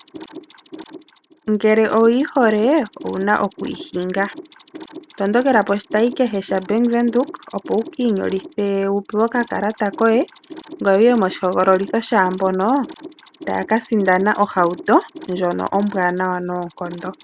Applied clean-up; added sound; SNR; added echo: none; Mechanisms; 19 dB; none.